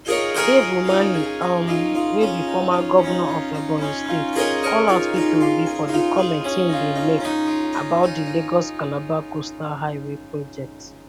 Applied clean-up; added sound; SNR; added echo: none; Harp; 1 dB; none.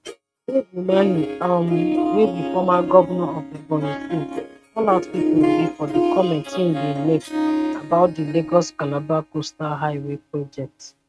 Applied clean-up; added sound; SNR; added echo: neural mask model RNNoise.